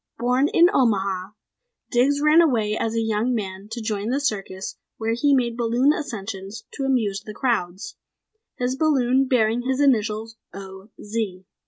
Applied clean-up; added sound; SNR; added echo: none; none; none; none.